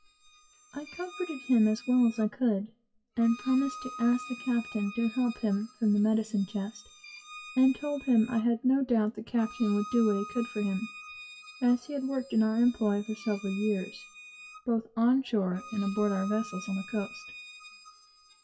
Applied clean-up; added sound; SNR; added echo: classical method WPE with log-MMSE.